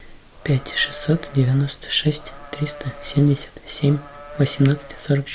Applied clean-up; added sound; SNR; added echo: none; Livestock, farm animals, working animals; 20 dB; none.